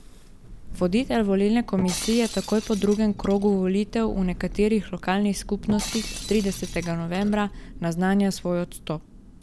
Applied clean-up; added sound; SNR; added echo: none; Thunder + Shatter; 12 dB; none.